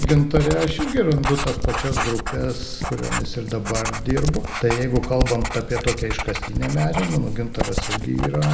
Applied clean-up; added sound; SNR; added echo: none; Writing; 3 dB; none.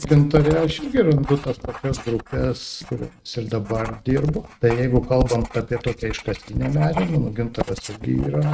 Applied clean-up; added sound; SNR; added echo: neural mask model RNNoise.